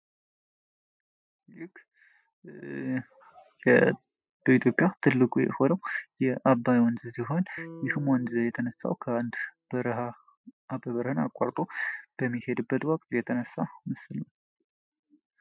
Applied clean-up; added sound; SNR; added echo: classical method spectral subtraction.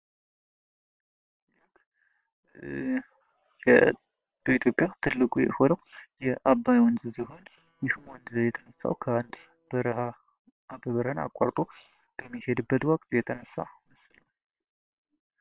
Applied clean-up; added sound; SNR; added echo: neural separator model SepFormer WHAM!.